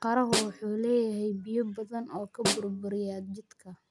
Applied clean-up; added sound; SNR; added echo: none; Snare drum; 4 dB; none.